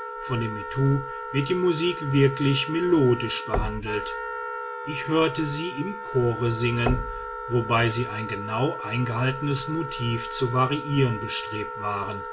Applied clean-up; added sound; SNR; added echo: none; Knock + Wind instrument, woodwind instrument; 7 dB; none.